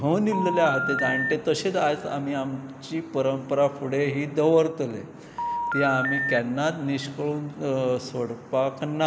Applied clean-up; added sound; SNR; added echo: none; Telephone; 3 dB; none.